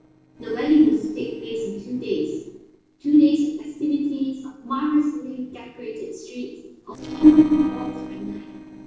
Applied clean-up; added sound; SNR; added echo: neural separator model SepFormer DNS4.